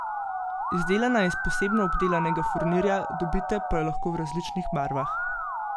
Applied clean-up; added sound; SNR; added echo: none; Musical instrument; 3 dB; none.